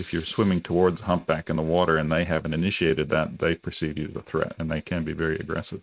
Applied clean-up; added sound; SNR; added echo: neural mask model RNNoise.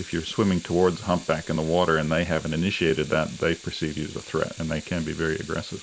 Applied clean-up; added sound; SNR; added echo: none; Sink (filling or washing) / Water tap, faucet; 18 dB; none.